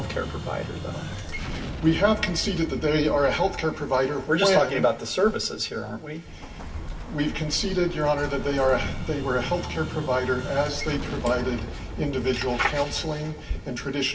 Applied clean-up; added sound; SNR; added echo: none; Explosion; 9 dB; reverberation time 0.1 s.